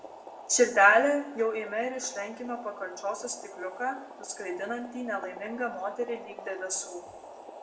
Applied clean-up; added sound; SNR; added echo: none; Boiling; 16 dB; reverberation time 0.6 s.